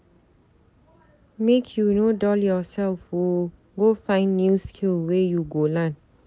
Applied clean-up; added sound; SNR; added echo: none; none; none; none.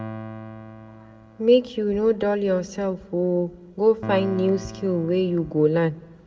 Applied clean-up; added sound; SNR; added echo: none; Piano; 16 dB; reverberation time 0.5 s.